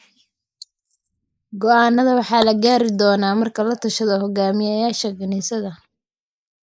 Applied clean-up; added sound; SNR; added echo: neural mask model Resemble Enhance denoiser.